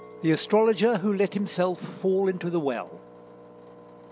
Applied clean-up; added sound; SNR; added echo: none; Chink, clink + Engine; 20 dB; none.